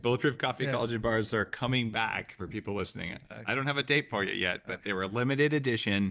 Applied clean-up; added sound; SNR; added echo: neural mask model DeepFilterNet 3.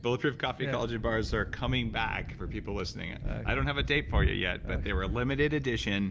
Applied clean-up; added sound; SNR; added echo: none; Thunder; 4 dB; none.